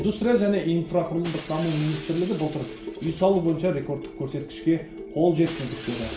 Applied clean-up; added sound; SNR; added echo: none; Shatter; 17 dB; reverberation time 0.5 s.